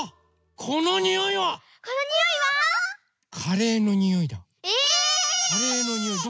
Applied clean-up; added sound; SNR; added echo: none; none; none; none.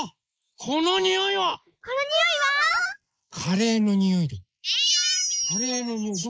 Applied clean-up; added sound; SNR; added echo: neural mask model Resemble Enhance denoiser.